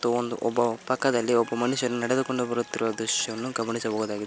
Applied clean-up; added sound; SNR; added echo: none; Water + Trumpet; 20 dB; none.